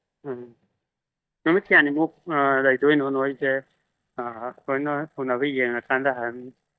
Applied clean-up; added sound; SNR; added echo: neural mask model DeepFilterNet 3.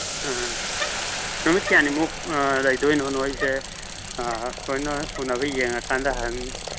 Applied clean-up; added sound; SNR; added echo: none; Bicycle + Boiling; 6 dB; none.